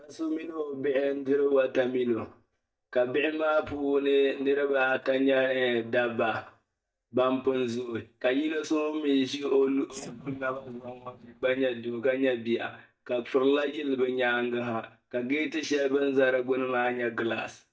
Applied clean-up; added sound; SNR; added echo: neural mask model DeepFilterNet 3.